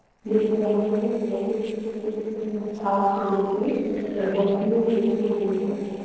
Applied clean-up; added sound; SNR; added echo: neural separator model SepFormer DNS4.